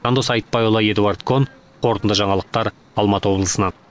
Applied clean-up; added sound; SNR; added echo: none; none; none; none.